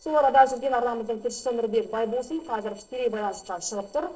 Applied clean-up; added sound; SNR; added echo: neural separator model SepFormer DNS4.